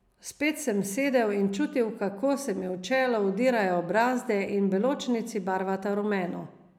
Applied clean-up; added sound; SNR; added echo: none; none; none; none.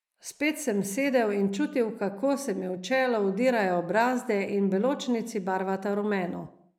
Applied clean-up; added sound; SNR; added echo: neural mask model Resemble Enhance denoiser.